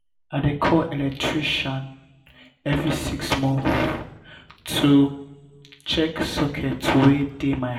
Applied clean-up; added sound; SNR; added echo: none; none; none; reverberation time 0.6 s.